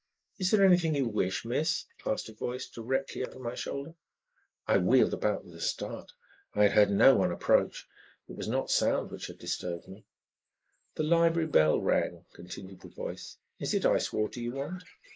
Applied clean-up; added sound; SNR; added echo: neural mask model Resemble Enhance denoiser.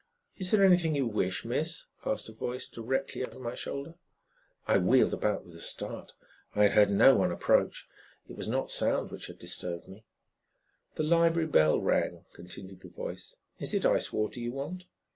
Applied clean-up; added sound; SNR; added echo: none; none; none; none.